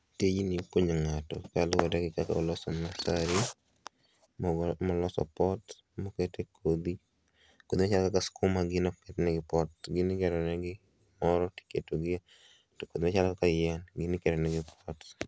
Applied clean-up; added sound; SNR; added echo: none; none; none; none.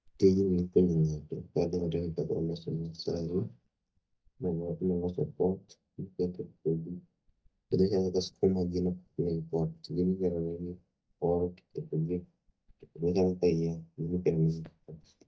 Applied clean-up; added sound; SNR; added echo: neural mask model DeepFilterNet 3.